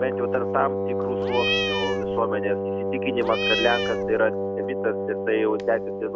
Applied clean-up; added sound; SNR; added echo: none; Cat + Wind instrument, woodwind instrument; -1 dB; none.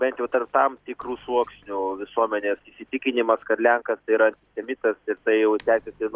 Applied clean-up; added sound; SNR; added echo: none; none; none; none.